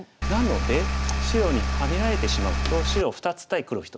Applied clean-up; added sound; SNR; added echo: none; Engine; -3 dB; none.